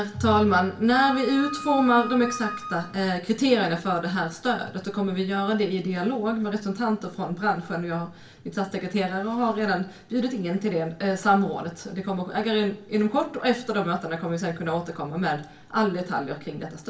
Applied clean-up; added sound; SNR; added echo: none; Wind instrument, woodwind instrument; 10 dB; reverberation time 0.3 s.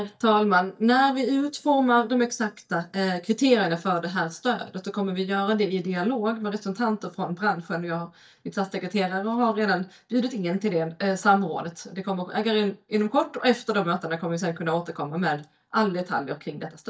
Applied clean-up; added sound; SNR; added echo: neural mask model DeepFilterNet 3.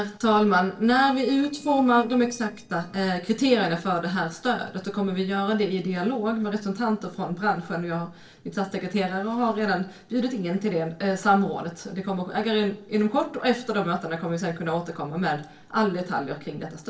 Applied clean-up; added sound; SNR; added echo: neural separator model SepFormer DNS4.